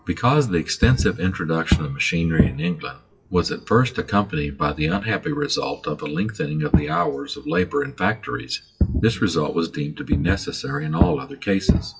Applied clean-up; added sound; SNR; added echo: classical method WPE with log-MMSE.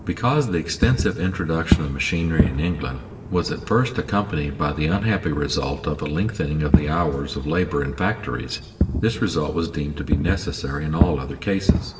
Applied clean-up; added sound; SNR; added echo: none; Fireworks; 3 dB; reverberation time 1.1 s.